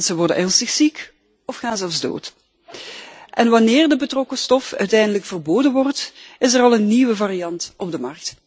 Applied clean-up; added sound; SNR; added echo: none; none; none; none.